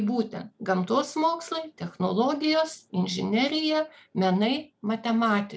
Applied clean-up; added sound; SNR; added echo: none; none; none; none.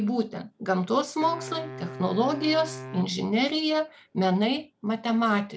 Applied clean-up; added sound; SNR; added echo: none; Wind instrument, woodwind instrument; 14 dB; none.